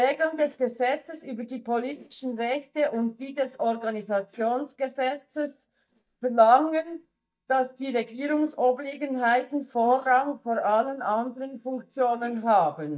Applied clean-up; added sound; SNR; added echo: neural mask model DeepFilterNet 3.